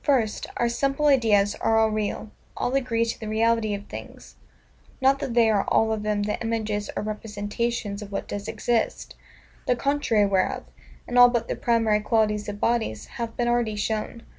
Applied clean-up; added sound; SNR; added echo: none; none; none; none.